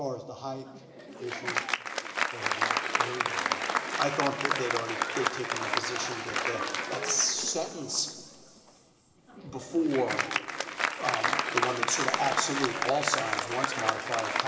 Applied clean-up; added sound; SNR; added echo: none; Applause; -2 dB; reverberation time 2.3 s.